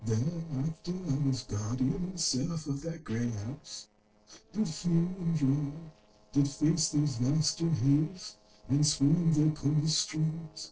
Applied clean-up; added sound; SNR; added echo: neural separator model SepFormer DNS4.